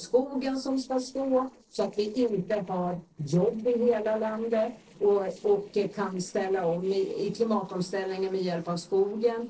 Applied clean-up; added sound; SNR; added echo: neural separator model SepFormer DNS4.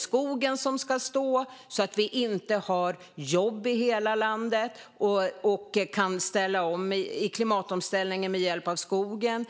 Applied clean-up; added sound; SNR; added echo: none; none; none; none.